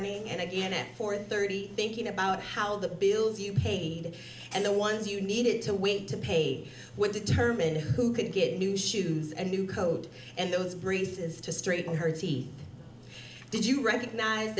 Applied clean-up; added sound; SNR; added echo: none; none; none; none.